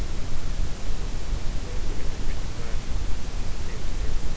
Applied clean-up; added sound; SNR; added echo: none; none; none; none.